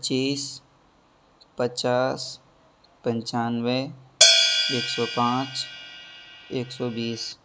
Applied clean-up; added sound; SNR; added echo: none; Hi-hat; -4 dB; none.